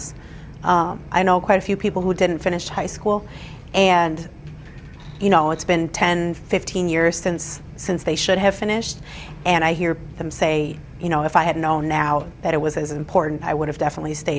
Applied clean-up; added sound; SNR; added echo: none; none; none; none.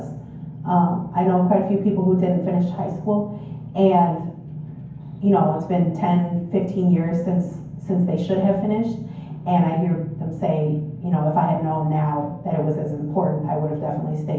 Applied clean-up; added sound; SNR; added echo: none; none; none; reverberation time 0.9 s.